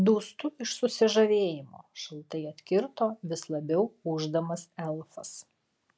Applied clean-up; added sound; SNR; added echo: none; none; none; none.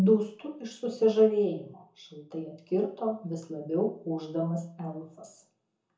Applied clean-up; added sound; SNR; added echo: none; none; none; reverberation time 0.6 s.